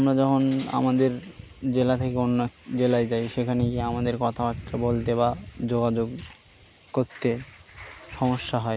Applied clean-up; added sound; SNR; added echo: none; none; none; none.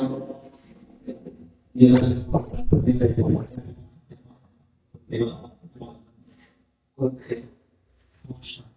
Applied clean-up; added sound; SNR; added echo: neural mask model DeepFilterNet 3.